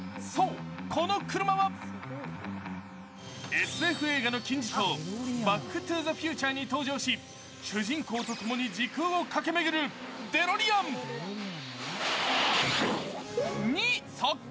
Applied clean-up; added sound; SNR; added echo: none; Keyboard (musical); 19 dB; none.